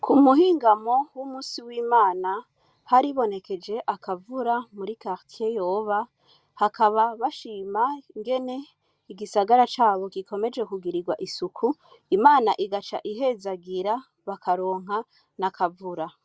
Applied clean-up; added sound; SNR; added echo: none; none; none; none.